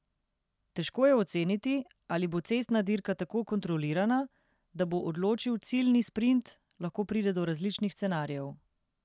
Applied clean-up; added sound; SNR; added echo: none; none; none; none.